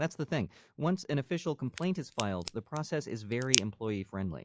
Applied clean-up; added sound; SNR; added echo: classical method log-MMSE.